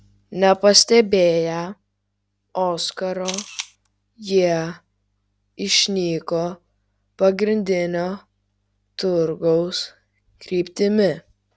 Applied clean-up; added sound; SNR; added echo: none; Camera; 13 dB; none.